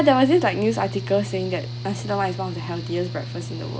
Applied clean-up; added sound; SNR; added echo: none; Mechanical fan / Engine; 8 dB; none.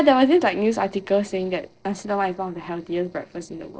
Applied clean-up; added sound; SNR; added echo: neural separator model SepFormer DNS4.